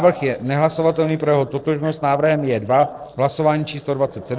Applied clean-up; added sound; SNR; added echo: neural separator model SepFormer DNS4.